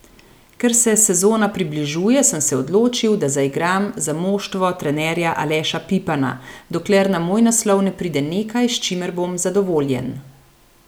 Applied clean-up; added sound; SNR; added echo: none; none; none; none.